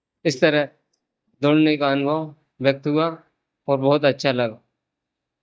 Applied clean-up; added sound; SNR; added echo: neural mask model DeepFilterNet 3.